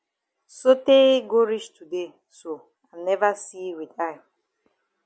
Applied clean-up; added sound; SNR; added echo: none; none; none; none.